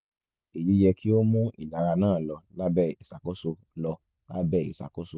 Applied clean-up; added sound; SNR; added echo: none; none; none; none.